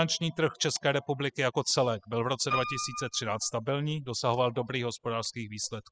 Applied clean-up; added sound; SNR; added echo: classical method spectral subtraction.